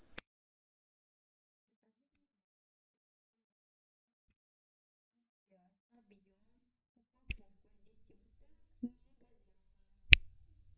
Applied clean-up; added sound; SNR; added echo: neural mask model DeepFilterNet 3.